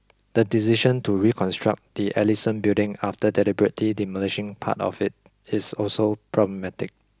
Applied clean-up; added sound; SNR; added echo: none; none; none; none.